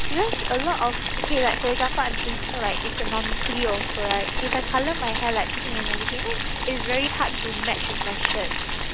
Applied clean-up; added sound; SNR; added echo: none; Boiling; -2 dB; none.